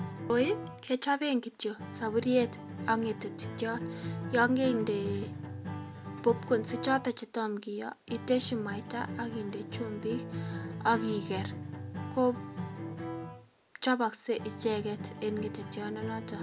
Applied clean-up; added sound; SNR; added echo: none; Acoustic guitar; 8 dB; none.